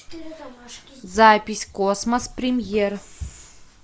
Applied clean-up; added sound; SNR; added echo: none; none; none; none.